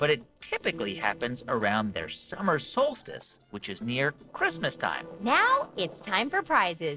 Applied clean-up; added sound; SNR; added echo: neural separator model SepFormer DNS4.